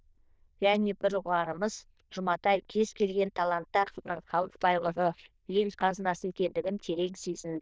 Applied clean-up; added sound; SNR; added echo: neural diffusion model UNIVERSE++.